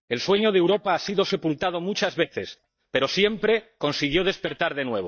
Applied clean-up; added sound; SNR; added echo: neural mask model DeepFilterNet 3.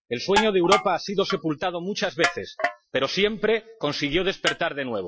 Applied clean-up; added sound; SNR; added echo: classical method Wiener filter.